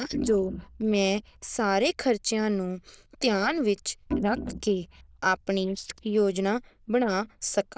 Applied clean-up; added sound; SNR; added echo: neural diffusion model UNIVERSE++.